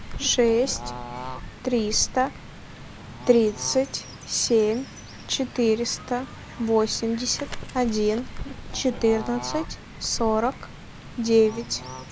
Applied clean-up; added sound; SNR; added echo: none; Bird / Fowl; 11 dB; none.